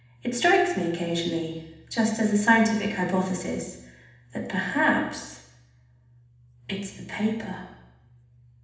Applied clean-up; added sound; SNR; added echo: none; none; none; reverberation time 0.9 s.